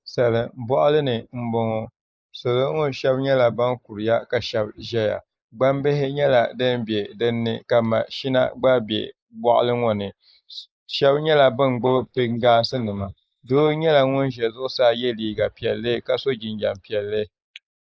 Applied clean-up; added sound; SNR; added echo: neural mask model Resemble Enhance denoiser.